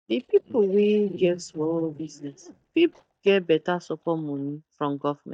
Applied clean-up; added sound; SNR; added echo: neural mask model DeepFilterNet 3.